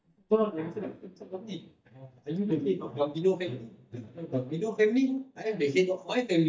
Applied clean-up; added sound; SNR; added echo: neural mask model DeepFilterNet 3.